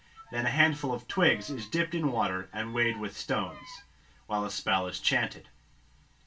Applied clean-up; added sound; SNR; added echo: none; Bowed string instrument; 20 dB; reverberation time 0.2 s.